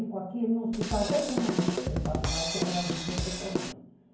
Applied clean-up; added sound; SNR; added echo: none; Drum kit; -1 dB; reverberation time 0.9 s.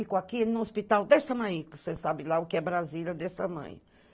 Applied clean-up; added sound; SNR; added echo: none; none; none; none.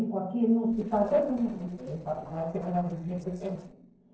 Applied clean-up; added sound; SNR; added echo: neural separator model SepFormer DNS4.